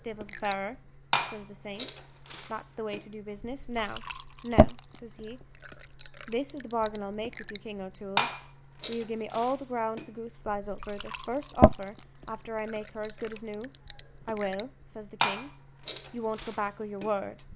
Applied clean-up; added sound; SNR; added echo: none; Fill (with liquid) / Glass; -2 dB; none.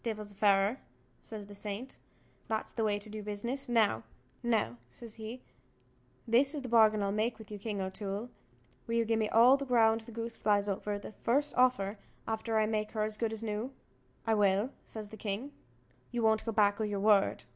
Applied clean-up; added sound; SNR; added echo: none; none; none; none.